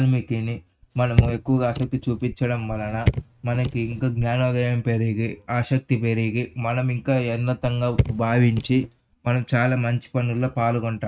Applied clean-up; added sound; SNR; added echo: neural mask model RNNoise.